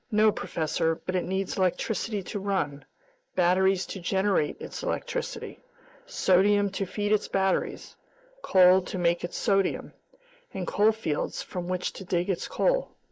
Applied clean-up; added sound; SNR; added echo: neural mask model Resemble Enhance denoiser.